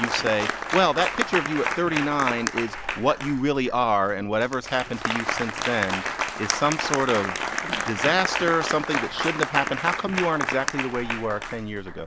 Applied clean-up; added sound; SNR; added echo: none; Applause; 3 dB; none.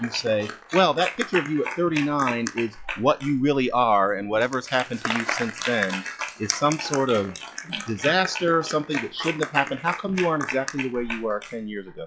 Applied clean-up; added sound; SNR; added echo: classical method log-MMSE.